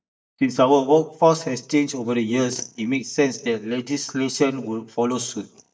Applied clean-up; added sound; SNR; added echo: neural mask model DeepFilterNet 3.